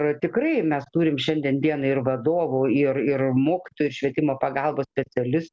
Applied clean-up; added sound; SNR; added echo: none; none; none; none.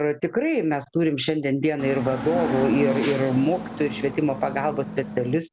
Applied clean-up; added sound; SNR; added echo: none; Hiss / Bus / Engine; 6 dB; none.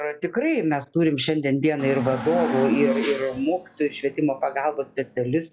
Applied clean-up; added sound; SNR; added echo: classical method log-MMSE.